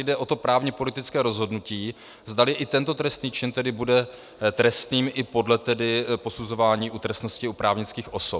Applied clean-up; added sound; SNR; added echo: none; none; none; none.